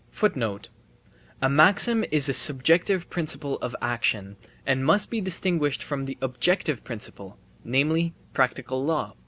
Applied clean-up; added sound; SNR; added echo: none; none; none; none.